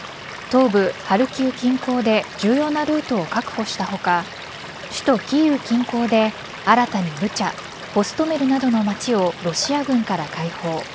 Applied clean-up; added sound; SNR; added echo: none; Stream / Liquid; 13 dB; none.